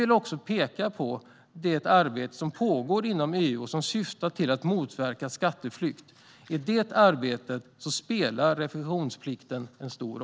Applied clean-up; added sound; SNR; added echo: none; none; none; none.